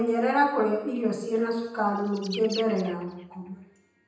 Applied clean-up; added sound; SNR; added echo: none; Bird; 20 dB; reverberation time 0.9 s.